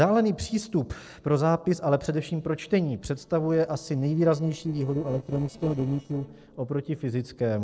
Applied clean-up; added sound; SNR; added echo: neural separator model SepFormer DNS4.